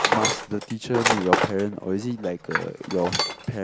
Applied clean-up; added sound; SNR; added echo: none; Tools; -1 dB; none.